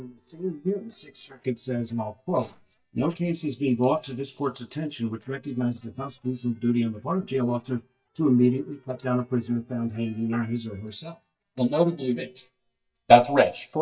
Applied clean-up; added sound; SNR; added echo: neural mask model DeepFilterNet 3.